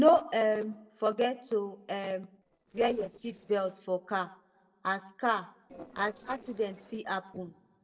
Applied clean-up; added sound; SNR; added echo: neural separator model SepFormer DNS4.